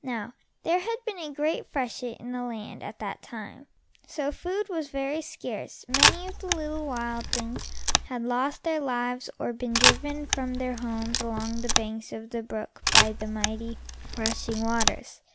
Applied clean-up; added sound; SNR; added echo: none; Camera; -4 dB; none.